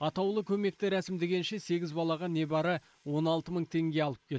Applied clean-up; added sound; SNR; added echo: neural mask model Resemble Enhance denoiser.